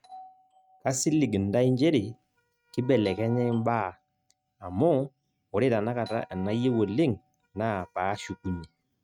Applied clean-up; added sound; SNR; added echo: neural mask model RNNoise.